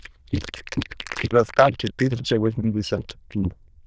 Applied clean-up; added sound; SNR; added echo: neural diffusion model UNIVERSE++.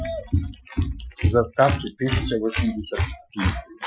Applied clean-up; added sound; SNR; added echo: classical method Wiener filter.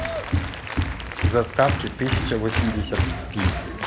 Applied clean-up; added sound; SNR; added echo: none; Applause; -1 dB; none.